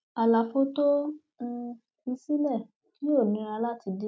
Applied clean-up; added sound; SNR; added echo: none; none; none; none.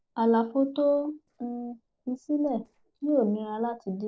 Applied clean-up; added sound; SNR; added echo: neural separator model SepFormer DNS4.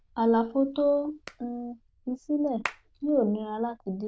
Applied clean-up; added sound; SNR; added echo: neural diffusion model UNIVERSE++.